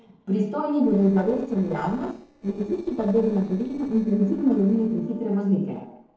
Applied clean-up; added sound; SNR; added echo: neural separator model SepFormer DNS4.